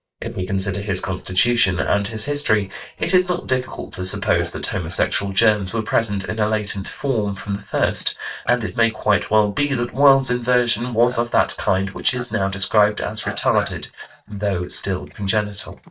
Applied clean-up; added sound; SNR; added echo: neural mask model DeepFilterNet 3.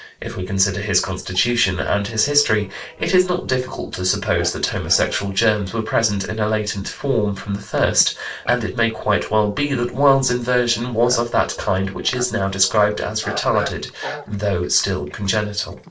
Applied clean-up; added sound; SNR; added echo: neural separator model SepFormer DNS4.